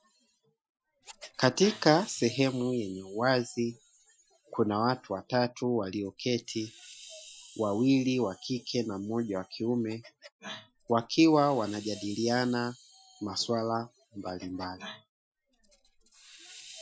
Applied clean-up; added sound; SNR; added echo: classical method Wiener filter.